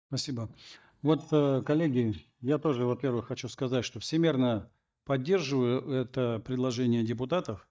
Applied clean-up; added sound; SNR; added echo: neural mask model DeepFilterNet 3.